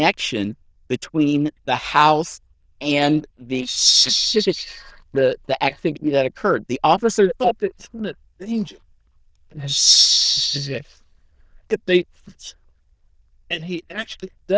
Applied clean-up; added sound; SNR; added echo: neural diffusion model UNIVERSE++.